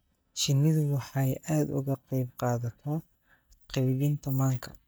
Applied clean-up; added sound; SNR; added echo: neural mask model DeepFilterNet 3.